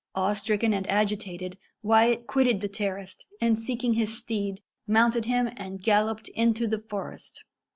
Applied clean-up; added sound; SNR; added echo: none; none; none; none.